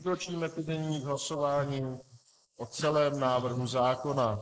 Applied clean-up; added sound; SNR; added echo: neural mask model Resemble Enhance denoiser.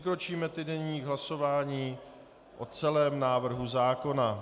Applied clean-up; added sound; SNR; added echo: none; none; none; none.